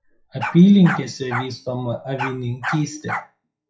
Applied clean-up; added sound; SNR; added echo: classical method WPE with log-MMSE.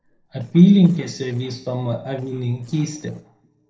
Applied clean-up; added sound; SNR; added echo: neural separator model SepFormer DNS4.